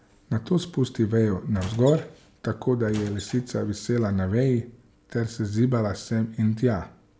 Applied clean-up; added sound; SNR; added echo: none; Squeak / Wood; 19 dB; none.